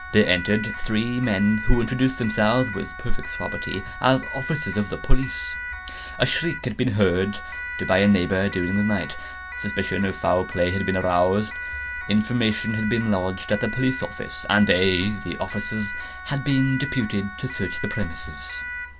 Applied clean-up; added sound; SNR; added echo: none; Siren; 10 dB; none.